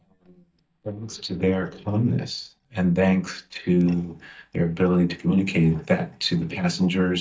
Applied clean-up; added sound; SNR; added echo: neural mask model DeepFilterNet 3.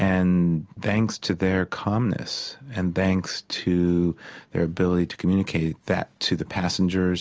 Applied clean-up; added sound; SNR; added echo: none; none; none; none.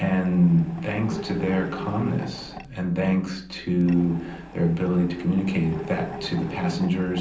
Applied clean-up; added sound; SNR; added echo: none; Mechanisms; 13 dB; reverberation time 0.6 s.